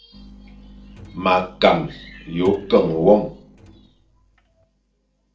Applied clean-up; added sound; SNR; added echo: neural separator model SepFormer DNS4.